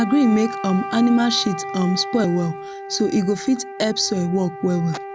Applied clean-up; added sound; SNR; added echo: none; Wind instrument, woodwind instrument; 11 dB; none.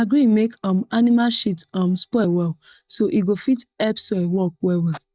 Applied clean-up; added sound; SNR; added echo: neural mask model DeepFilterNet 3.